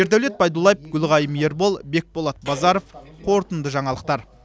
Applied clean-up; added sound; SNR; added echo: none; none; none; none.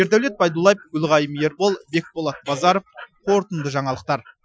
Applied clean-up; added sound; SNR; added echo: classical method Wiener filter.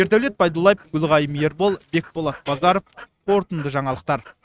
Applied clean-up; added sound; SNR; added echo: neural mask model RNNoise.